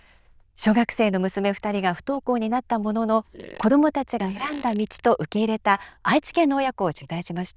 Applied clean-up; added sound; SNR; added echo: neural diffusion model UNIVERSE++.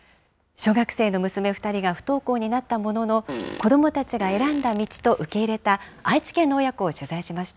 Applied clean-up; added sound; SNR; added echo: none; Fart; 13 dB; none.